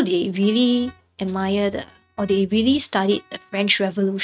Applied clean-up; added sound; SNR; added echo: neural mask model RNNoise.